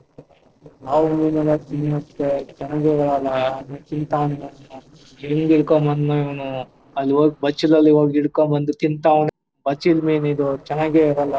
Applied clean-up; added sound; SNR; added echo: neural separator model SepFormer DNS4.